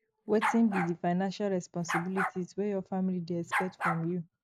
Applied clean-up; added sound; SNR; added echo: neural mask model RNNoise.